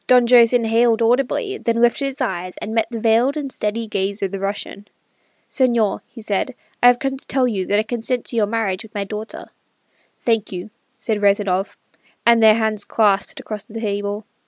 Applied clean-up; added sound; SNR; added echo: none; none; none; none.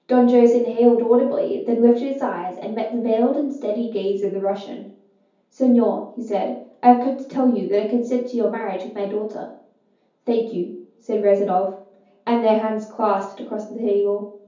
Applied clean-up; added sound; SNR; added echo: none; none; none; reverberation time 0.6 s.